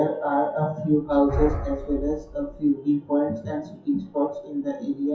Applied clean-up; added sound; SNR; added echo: classical method WPE with log-MMSE.